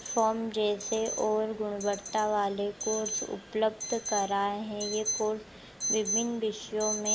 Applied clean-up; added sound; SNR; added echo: none; Alarm; 7 dB; none.